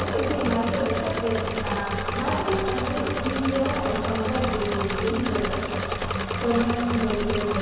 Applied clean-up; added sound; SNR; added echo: none; Engine / Mechanisms; 1 dB; reverberation time 2.2 s.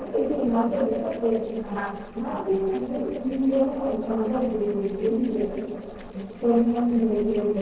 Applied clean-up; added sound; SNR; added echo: neural separator model SepFormer DNS4.